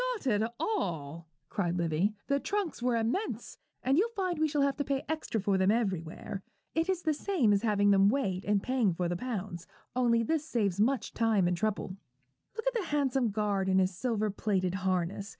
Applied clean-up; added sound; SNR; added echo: none; none; none; none.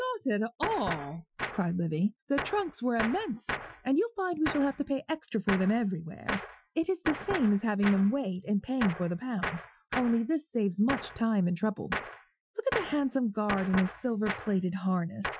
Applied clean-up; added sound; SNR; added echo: classical method Wiener filter.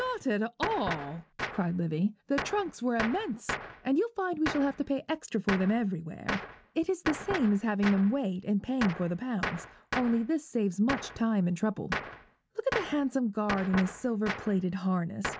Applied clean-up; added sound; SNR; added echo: none; Gunshot, gunfire; 9 dB; none.